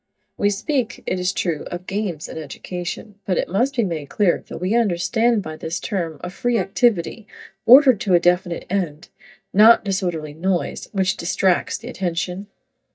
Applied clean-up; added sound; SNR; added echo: neural mask model DeepFilterNet 3.